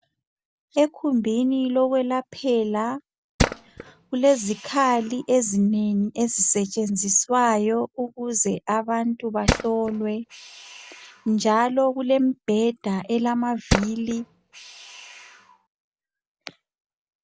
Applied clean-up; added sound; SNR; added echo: none; Tools; 6 dB; none.